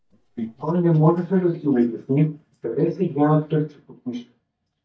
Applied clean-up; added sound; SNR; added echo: neural mask model DeepFilterNet 3.